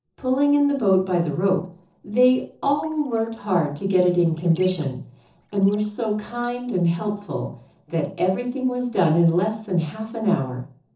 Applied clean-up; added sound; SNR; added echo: neural separator model SepFormer DNS4.